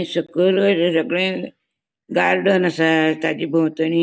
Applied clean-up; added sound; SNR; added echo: none; none; none; none.